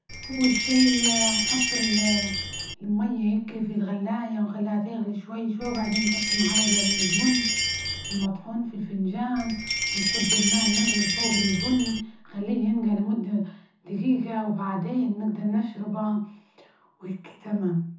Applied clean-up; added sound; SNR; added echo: none; Chime; 0 dB; reverberation time 0.5 s.